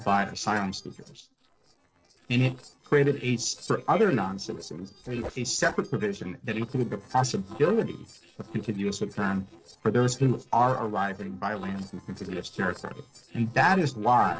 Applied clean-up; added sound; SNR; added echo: neural separator model SepFormer DNS4.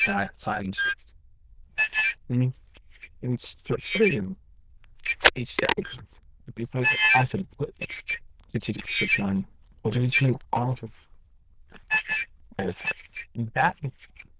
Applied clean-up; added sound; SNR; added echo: neural diffusion model UNIVERSE++.